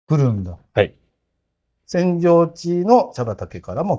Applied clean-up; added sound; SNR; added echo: neural mask model DeepFilterNet 3.